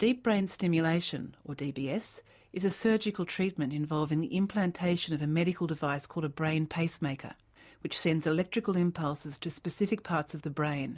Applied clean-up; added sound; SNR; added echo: none; none; none; none.